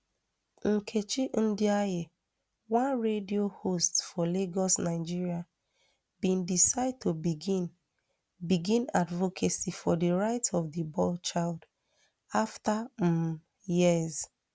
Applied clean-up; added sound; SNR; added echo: none; none; none; none.